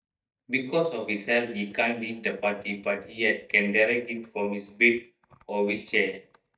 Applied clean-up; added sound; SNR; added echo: neural mask model DeepFilterNet 3.